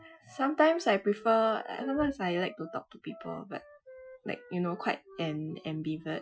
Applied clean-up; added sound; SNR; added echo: classical method Wiener filter.